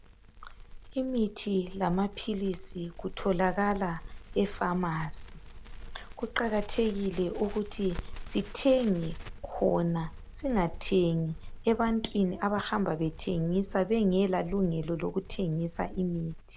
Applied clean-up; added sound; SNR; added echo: none; Crackle; 11 dB; none.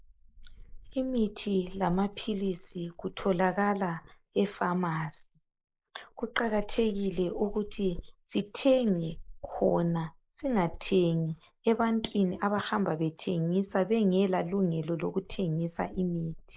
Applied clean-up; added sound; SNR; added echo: neural mask model Resemble Enhance denoiser.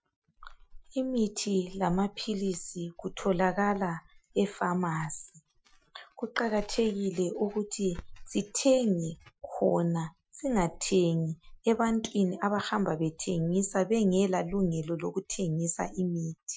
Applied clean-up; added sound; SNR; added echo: classical method Wiener filter.